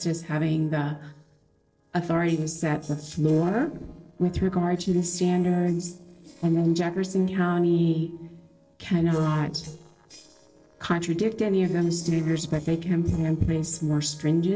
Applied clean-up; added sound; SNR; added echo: neural separator model SepFormer DNS4.